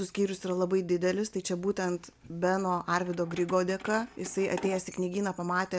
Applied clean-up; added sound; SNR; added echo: none; Keys jangling; 20 dB; none.